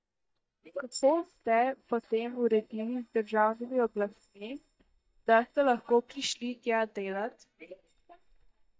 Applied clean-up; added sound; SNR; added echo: neural mask model DeepFilterNet 3.